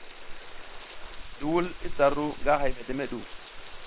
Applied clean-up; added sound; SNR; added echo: neural separator model SepFormer WHAM!.